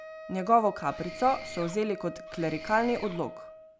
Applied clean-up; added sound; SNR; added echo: none; Wind instrument, woodwind instrument + Mechanisms; 13 dB; none.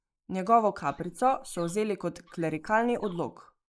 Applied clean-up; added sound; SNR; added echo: neural mask model Resemble Enhance denoiser.